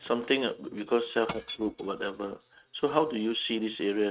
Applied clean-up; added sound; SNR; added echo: neural mask model RNNoise.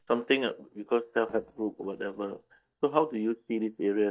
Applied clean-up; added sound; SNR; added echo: neural mask model DeepFilterNet 3.